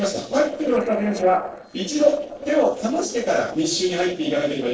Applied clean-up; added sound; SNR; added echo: neural separator model SepFormer DNS4.